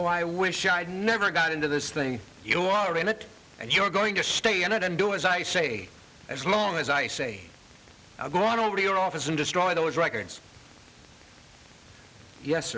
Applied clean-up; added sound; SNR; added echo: none; none; none; none.